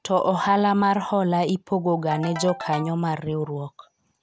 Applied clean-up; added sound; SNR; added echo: none; Ringtone / Keyboard (musical); 15 dB; none.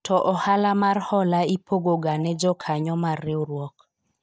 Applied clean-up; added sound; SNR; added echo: neural mask model DeepFilterNet 3.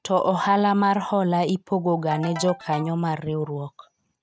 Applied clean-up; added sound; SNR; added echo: neural mask model RNNoise.